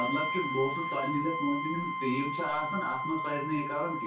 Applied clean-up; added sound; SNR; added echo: none; Brass instrument; 1 dB; reverberation time 0.3 s.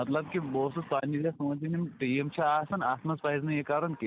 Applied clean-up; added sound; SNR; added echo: none; none; none; none.